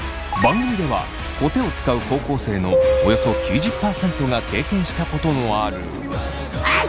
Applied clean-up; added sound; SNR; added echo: none; Piano; 4 dB; none.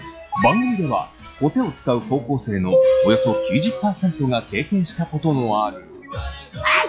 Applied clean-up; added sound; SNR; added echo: classical method log-MMSE.